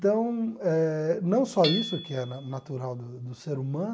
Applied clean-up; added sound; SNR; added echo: none; Hammer / Chink, clink; 12 dB; none.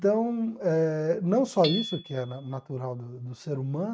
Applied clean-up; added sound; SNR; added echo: neural mask model RNNoise.